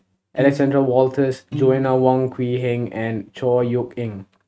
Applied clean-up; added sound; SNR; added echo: neural mask model RNNoise.